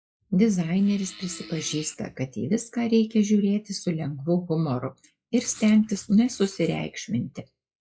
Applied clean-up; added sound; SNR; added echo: classical method log-MMSE.